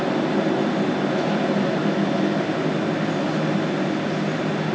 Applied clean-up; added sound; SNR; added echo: none; none; none; none.